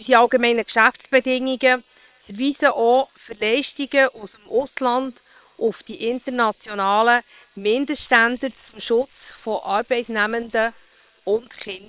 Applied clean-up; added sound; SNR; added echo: neural separator model SepFormer WHAM!.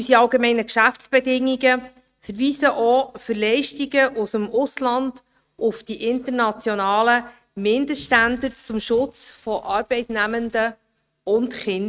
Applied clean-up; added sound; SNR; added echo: neural mask model RNNoise.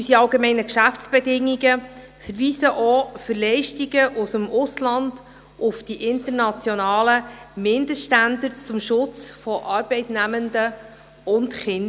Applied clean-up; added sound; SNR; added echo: none; none; none; none.